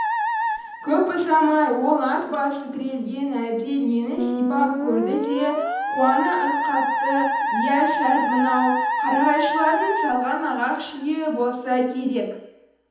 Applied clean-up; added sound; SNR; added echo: none; Musical instrument; 3 dB; reverberation time 1.3 s.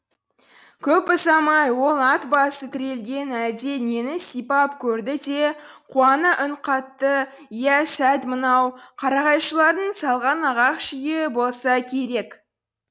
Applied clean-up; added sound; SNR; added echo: none; none; none; none.